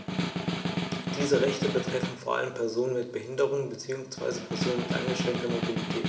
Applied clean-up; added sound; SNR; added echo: none; Snare drum; 2 dB; reverberation time 0.6 s.